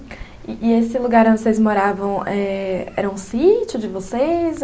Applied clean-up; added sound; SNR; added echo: none; none; none; none.